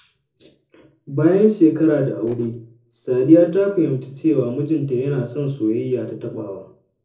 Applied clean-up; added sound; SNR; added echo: neural separator model SepFormer DNS4.